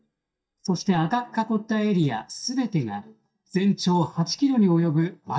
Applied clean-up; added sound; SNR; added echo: neural mask model DeepFilterNet 3.